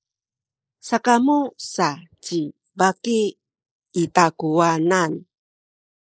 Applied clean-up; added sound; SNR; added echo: neural mask model Resemble Enhance denoiser.